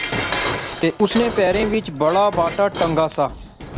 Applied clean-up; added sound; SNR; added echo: none; Dishes, pots, and pans; 7 dB; none.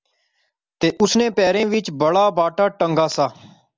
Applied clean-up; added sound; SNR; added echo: none; none; none; none.